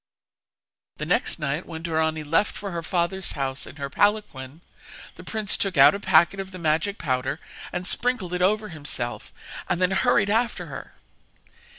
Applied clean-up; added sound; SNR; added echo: none; none; none; none.